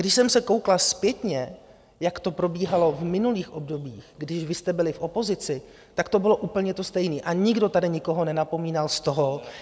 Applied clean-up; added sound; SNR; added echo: none; none; none; none.